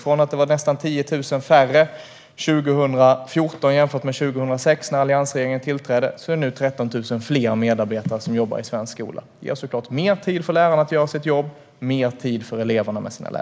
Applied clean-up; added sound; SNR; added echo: neural mask model Resemble Enhance denoiser.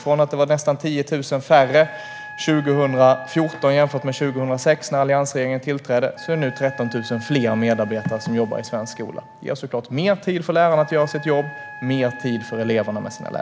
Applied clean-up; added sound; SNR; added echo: none; Wind instrument, woodwind instrument; 18 dB; none.